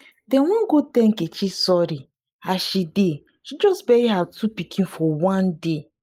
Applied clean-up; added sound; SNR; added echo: neural mask model Resemble Enhance denoiser.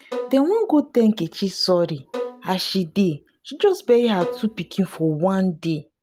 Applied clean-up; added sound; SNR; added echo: none; Bowed string instrument; 15 dB; none.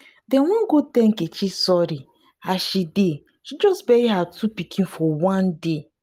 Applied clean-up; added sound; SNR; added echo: none; none; none; none.